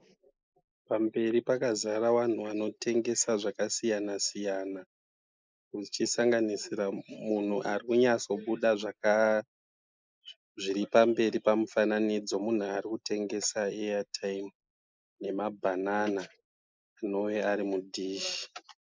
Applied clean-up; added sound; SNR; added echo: neural mask model Resemble Enhance denoiser.